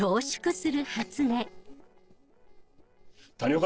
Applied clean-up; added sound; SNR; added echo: neural separator model SepFormer DNS4.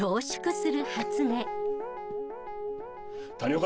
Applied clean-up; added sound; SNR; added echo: none; Guitar; 3 dB; none.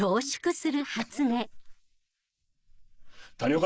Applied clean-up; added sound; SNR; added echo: neural mask model Resemble Enhance denoiser.